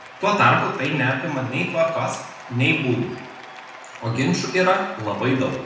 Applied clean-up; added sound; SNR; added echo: none; Applause / Cheering; 17 dB; reverberation time 0.8 s.